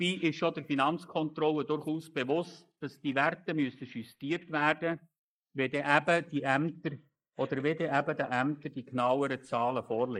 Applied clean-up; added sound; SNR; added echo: neural mask model Resemble Enhance denoiser.